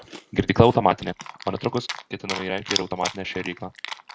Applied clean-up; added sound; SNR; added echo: none; Chewing, mastication; 11 dB; none.